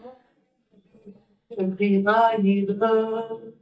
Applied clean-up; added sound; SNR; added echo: neural mask model DeepFilterNet 3.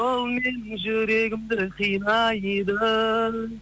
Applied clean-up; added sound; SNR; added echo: none; none; none; none.